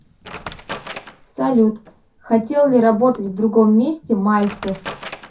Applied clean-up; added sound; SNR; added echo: none; Wood; 18 dB; reverberation time 0.3 s.